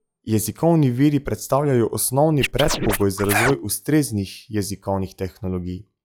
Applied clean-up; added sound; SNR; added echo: classical method log-MMSE.